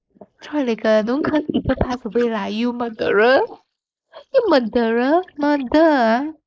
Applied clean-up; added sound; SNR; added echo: neural mask model Resemble Enhance denoiser.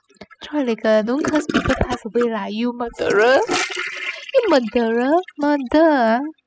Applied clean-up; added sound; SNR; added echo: classical method spectral subtraction.